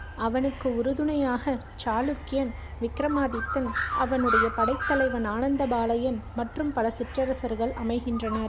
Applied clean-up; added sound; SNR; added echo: none; Bird; 6 dB; none.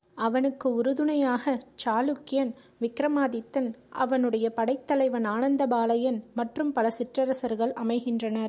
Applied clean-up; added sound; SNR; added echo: none; none; none; none.